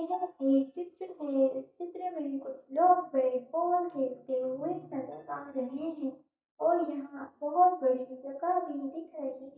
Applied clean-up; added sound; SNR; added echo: neural mask model DeepFilterNet 3.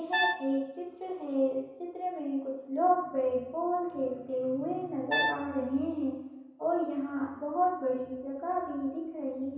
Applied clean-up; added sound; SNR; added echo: none; Brass instrument; 3 dB; reverberation time 0.9 s.